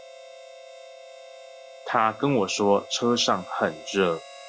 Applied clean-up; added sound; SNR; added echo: none; Harmonica; 17 dB; none.